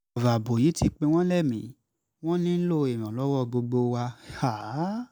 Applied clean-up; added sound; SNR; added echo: none; none; none; none.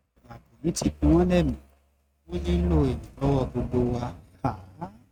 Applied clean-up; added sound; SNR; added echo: neural mask model RNNoise.